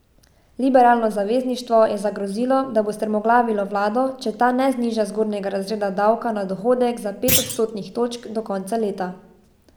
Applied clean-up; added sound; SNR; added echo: none; Thump, thud; 5 dB; none.